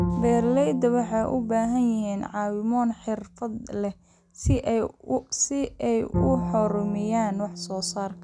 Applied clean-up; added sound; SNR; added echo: none; Bowed string instrument; 8 dB; none.